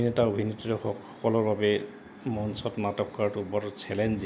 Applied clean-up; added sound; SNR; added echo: none; none; none; none.